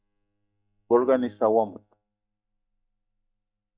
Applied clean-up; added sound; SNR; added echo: neural mask model DeepFilterNet 3.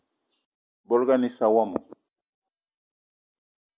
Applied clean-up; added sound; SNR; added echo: none; none; none; none.